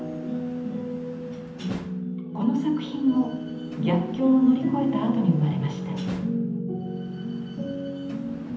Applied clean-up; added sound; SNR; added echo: none; Slam; 18 dB; reverberation time 0.8 s.